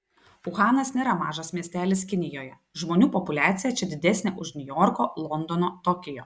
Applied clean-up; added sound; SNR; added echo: none; none; none; none.